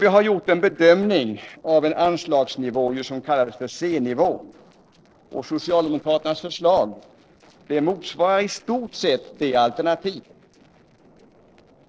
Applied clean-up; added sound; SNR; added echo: neural separator model SepFormer DNS4.